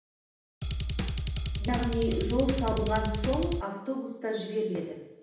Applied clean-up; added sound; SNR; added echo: none; Drum kit; -1 dB; reverberation time 0.9 s.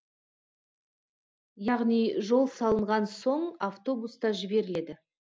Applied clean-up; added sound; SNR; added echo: none; none; none; none.